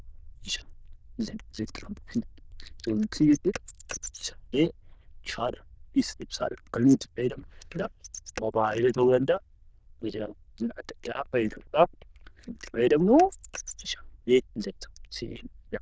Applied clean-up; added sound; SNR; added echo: neural diffusion model UNIVERSE++.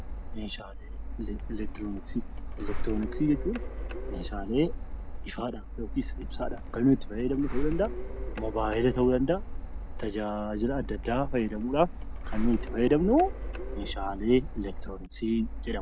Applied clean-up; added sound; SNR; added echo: none; Printer; 3 dB; none.